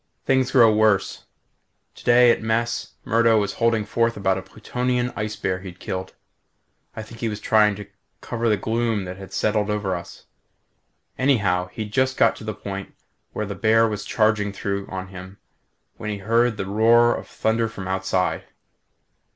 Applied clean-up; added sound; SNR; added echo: none; none; none; none.